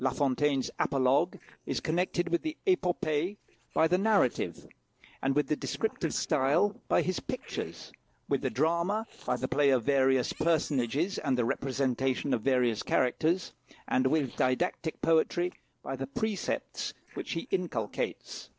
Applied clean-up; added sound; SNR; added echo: neural separator model SepFormer DNS4.